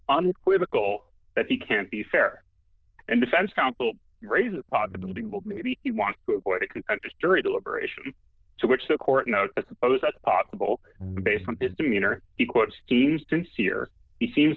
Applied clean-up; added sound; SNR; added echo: neural diffusion model UNIVERSE++.